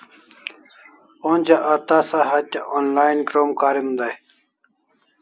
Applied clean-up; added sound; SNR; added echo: none; none; none; none.